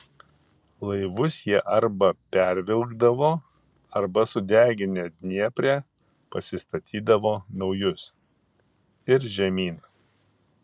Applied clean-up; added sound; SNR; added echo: none; none; none; none.